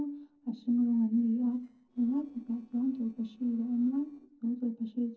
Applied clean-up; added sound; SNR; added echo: neural separator model SepFormer DNS4.